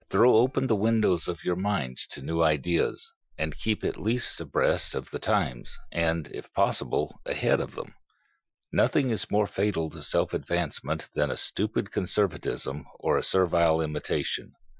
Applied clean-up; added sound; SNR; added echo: classical method Wiener filter.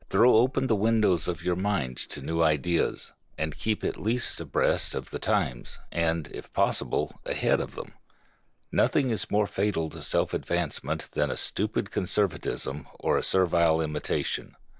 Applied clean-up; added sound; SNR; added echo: neural mask model Resemble Enhance denoiser.